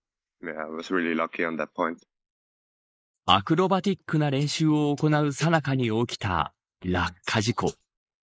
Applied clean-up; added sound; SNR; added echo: neural mask model Resemble Enhance denoiser.